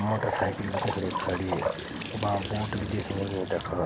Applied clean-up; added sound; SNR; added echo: none; Trickle, dribble / Bathtub (filling or washing) / Sink (filling or washing) / Gurgling; 2 dB; none.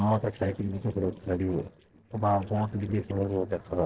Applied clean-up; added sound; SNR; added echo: neural separator model SepFormer DNS4.